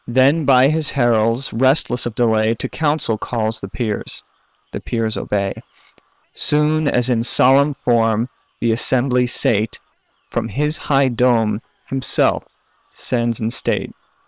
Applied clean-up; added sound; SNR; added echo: neural separator model SepFormer WHAM!.